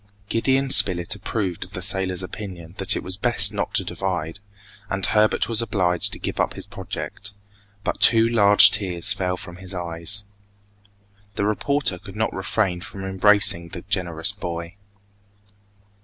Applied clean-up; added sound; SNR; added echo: none; none; none; none.